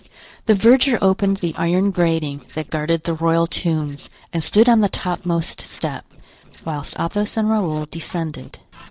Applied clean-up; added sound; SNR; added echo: neural separator model SepFormer DNS4.